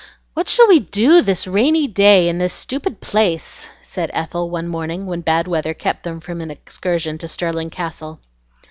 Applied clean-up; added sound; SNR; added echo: none; none; none; none.